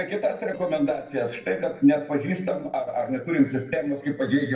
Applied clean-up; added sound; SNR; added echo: neural separator model SepFormer DNS4.